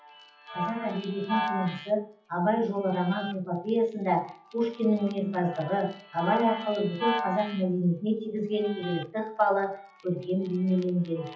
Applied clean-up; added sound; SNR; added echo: classical method WPE with log-MMSE.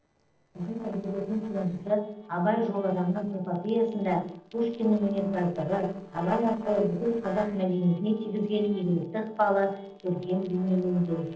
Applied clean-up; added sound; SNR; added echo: neural separator model SepFormer DNS4.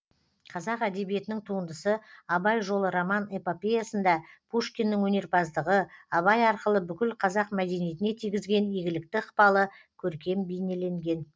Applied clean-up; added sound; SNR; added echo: none; none; none; none.